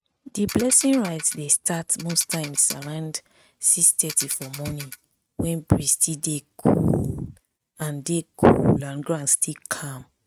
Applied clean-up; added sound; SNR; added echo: neural mask model RNNoise.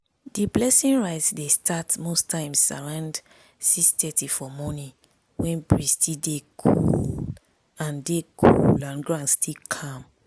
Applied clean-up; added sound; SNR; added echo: none; none; none; none.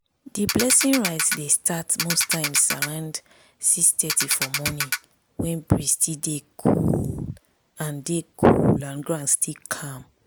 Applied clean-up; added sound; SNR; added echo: none; Ratchet, pawl; 4 dB; none.